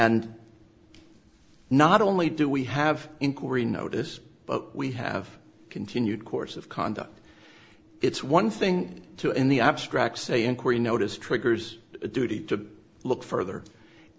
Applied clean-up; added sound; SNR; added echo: none; none; none; none.